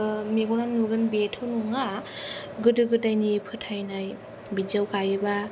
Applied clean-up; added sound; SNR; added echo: none; none; none; none.